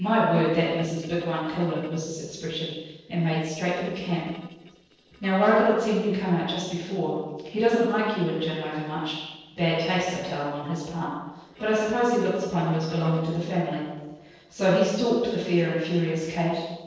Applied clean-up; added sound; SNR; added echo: neural separator model SepFormer DNS4.